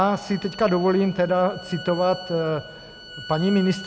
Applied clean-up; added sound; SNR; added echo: none; Bowed string instrument; 17 dB; none.